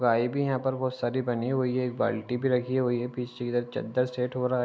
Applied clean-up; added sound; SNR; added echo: none; none; none; none.